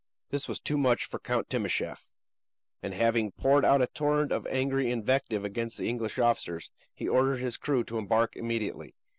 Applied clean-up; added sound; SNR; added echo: none; none; none; none.